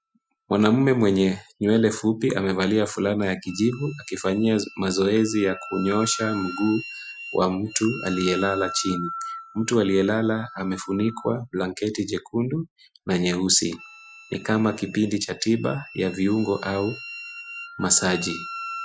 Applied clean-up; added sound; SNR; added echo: classical method Wiener filter.